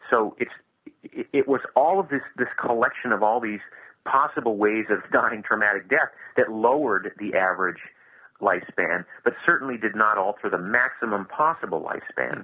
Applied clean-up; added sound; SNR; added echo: none; none; none; none.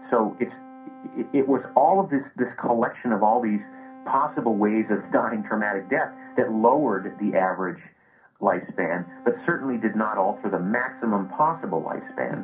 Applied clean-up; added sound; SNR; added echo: none; Brass instrument; 20 dB; reverberation time 0.3 s.